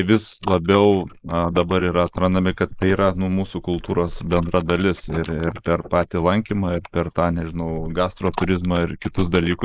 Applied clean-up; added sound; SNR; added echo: neural mask model Resemble Enhance denoiser.